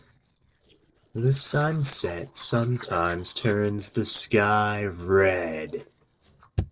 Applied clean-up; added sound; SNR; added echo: neural separator model SepFormer DNS4.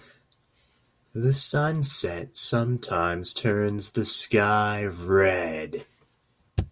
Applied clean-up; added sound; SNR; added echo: none; none; none; none.